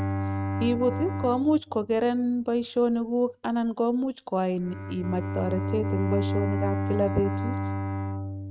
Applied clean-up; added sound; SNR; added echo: neural mask model RNNoise.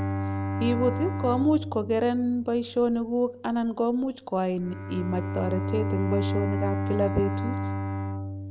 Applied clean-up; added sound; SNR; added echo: none; Bowed string instrument; 3 dB; none.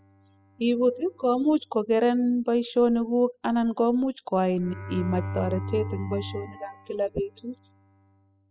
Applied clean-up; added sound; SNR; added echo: classical method spectral subtraction.